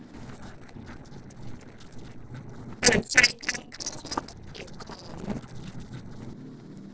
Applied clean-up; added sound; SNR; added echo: neural separator model SepFormer DNS4.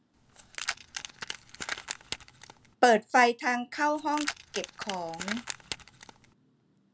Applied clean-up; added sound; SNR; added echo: none; Keys jangling; 9 dB; none.